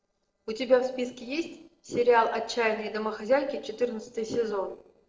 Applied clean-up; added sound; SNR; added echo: neural separator model SepFormer DNS4.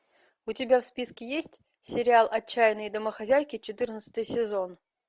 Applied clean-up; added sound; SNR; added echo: none; none; none; none.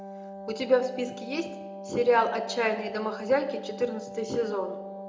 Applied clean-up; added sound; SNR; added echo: none; Wind instrument, woodwind instrument; 11 dB; reverberation time 0.6 s.